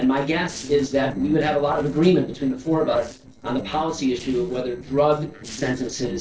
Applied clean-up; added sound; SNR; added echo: neural separator model SepFormer DNS4.